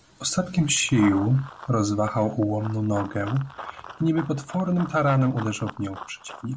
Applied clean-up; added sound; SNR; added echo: none; Run; 16 dB; none.